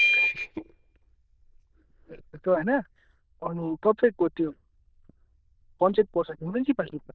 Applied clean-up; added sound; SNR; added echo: neural diffusion model UNIVERSE++.